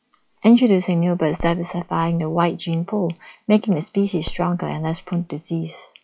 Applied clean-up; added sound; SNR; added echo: classical method log-MMSE.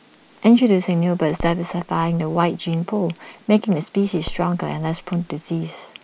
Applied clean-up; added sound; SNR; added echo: neural mask model Resemble Enhance denoiser.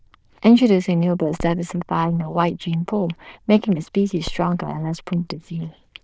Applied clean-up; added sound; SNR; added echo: neural diffusion model UNIVERSE++.